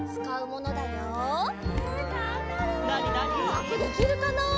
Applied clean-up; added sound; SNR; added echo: none; Thump, thud; 11 dB; none.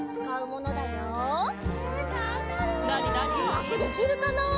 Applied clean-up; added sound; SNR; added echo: none; none; none; none.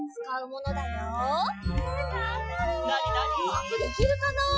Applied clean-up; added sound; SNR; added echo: classical method Wiener filter.